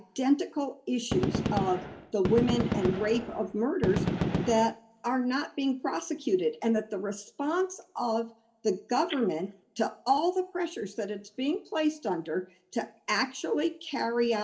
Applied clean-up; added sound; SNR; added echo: none; Gunshot, gunfire; 1 dB; reverberation time 0.4 s.